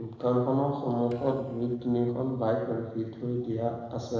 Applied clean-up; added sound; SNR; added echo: neural separator model SepFormer DNS4.